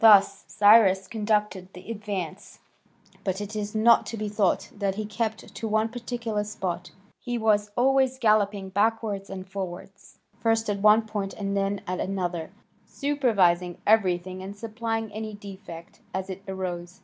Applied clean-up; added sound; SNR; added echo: none; none; none; none.